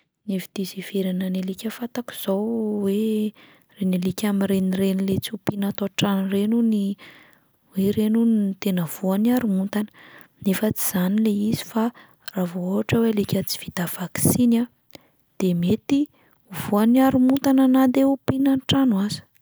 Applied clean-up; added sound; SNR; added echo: none; none; none; none.